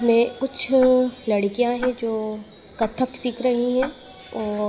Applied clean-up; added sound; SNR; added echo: none; Wind chime + Tick-tock; 16 dB; none.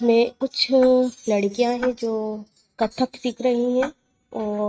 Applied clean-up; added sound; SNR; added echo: neural mask model RNNoise.